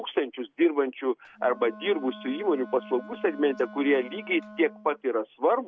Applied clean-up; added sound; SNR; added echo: none; Wind instrument, woodwind instrument; 19 dB; none.